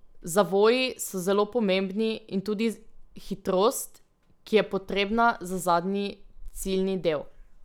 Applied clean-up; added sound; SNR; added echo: none; Meow / Purr; 19 dB; none.